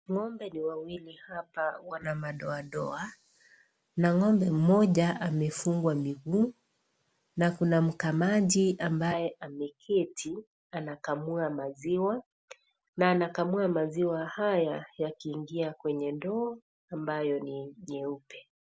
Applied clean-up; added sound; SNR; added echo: none; none; none; none.